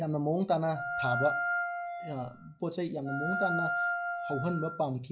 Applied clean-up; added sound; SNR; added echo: classical method log-MMSE.